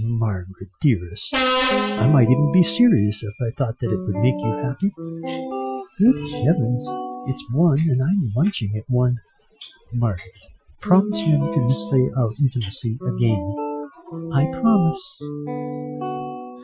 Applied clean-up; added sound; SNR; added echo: classical method Wiener filter.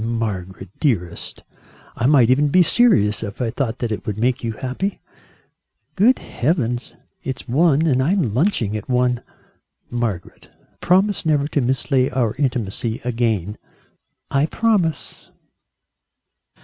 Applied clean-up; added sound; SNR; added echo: none; none; none; none.